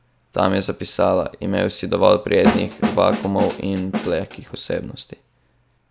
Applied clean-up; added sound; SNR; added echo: none; Snare drum; 2 dB; none.